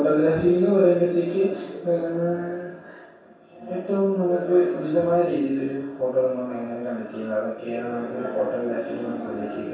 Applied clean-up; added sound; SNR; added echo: none; none; none; reverberation time 0.7 s.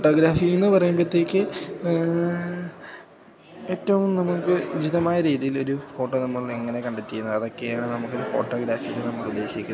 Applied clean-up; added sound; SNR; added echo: none; none; none; none.